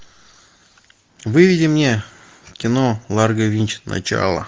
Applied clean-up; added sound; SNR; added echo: none; none; none; none.